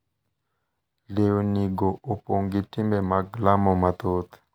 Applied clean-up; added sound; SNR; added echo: none; none; none; none.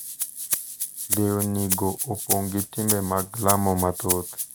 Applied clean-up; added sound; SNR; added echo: none; Rattle (instrument); 3 dB; none.